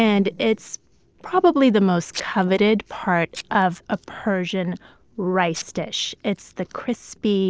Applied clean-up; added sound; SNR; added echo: neural separator model SepFormer DNS4.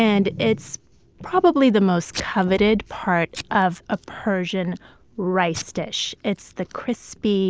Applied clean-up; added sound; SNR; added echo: none; Packing tape, duct tape / Tearing; 18 dB; none.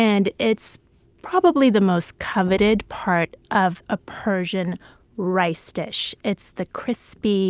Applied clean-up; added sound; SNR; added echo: none; none; none; none.